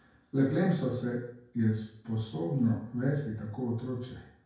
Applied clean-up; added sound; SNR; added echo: none; none; none; reverberation time 0.5 s.